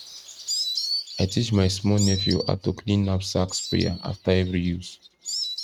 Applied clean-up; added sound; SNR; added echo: neural mask model RNNoise.